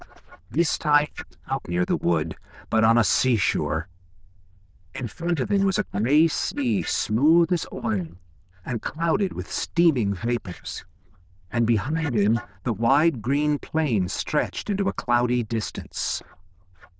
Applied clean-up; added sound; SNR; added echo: neural diffusion model UNIVERSE++.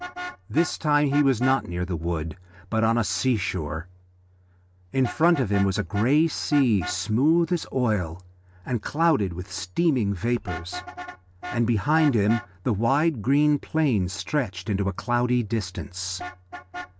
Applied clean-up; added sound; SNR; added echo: none; Vehicle horn, car horn, honking; 16 dB; none.